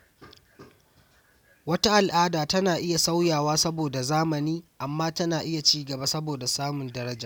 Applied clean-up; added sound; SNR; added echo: none; none; none; none.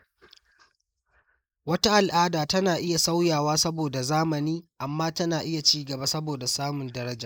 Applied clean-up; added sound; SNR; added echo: neural mask model Resemble Enhance denoiser.